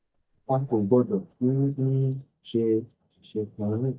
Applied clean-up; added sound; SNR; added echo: neural mask model DeepFilterNet 3.